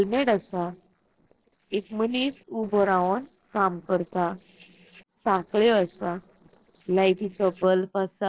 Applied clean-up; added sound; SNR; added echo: neural separator model SepFormer DNS4.